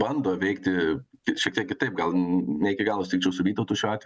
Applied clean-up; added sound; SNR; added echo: none; none; none; none.